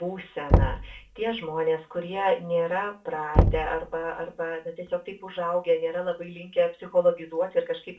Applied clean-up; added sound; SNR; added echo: none; Knock / Wood; 0 dB; reverberation time 0.3 s.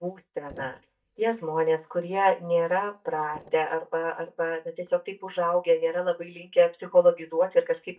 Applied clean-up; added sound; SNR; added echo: neural mask model DeepFilterNet 3.